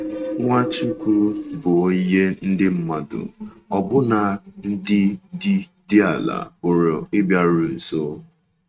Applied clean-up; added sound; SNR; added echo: neural mask model RNNoise.